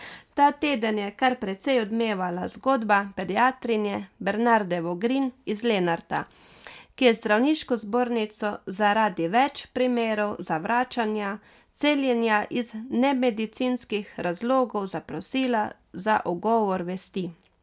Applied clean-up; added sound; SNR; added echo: none; none; none; none.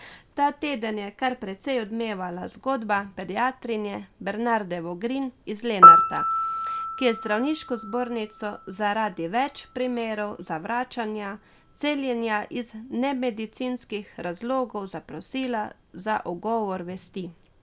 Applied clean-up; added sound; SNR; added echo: none; Piano; -1 dB; none.